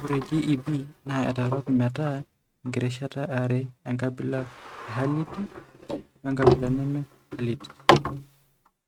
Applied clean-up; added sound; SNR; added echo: neural mask model RNNoise.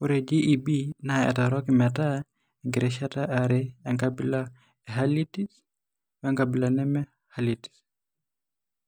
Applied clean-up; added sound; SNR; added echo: none; none; none; none.